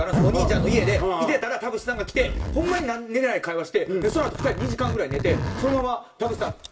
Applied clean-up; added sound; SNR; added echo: none; Zipper (clothing); 3 dB; reverberation time 0.2 s.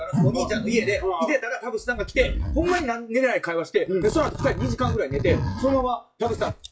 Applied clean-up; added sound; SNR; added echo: classical method WPE with log-MMSE.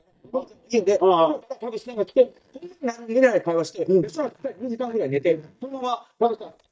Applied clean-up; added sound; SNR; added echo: neural mask model DeepFilterNet 3.